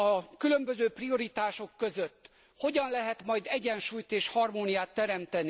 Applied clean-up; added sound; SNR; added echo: none; none; none; none.